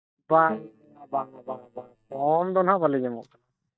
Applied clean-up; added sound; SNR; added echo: neural mask model DeepFilterNet 3.